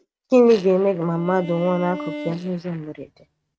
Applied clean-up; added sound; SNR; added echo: neural mask model RNNoise.